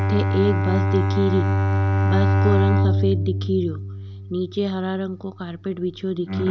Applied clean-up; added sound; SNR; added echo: none; Bowed string instrument; -3 dB; none.